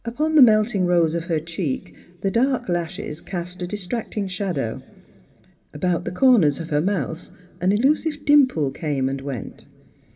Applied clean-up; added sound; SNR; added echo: none; none; none; reverberation time 1.8 s.